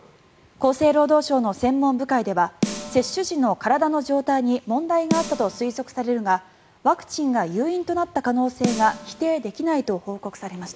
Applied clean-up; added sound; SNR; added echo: none; Snare drum; 10 dB; none.